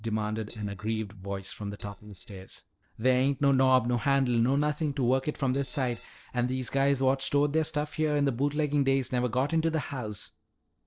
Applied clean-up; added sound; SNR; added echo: neural separator model SepFormer DNS4.